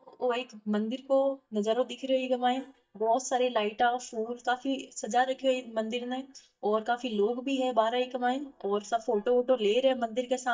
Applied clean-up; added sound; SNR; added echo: neural mask model DeepFilterNet 3.